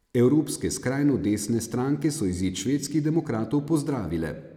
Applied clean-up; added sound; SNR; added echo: none; none; none; none.